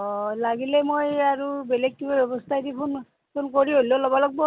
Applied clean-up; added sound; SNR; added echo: none; none; none; none.